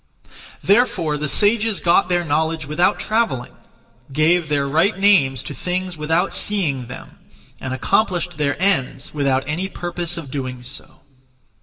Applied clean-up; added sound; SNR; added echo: none; none; none; reverberation time 1.1 s.